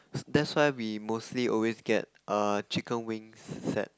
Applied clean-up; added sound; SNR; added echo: none; none; none; none.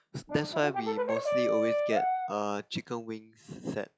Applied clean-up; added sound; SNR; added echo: classical method log-MMSE.